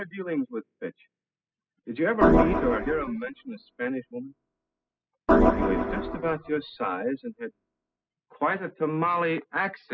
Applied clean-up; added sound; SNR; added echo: classical method spectral subtraction.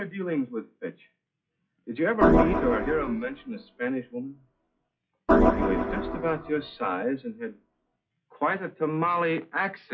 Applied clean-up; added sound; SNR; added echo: classical method log-MMSE.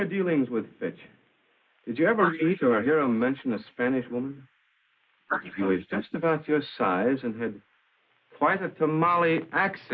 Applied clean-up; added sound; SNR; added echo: neural mask model Resemble Enhance denoiser.